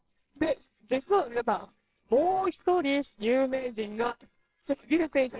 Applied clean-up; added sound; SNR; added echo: neural separator model SepFormer WHAMR!.